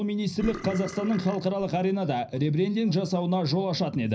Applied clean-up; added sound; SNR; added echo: none; Burping, eructation; 14 dB; reverberation time 0.4 s.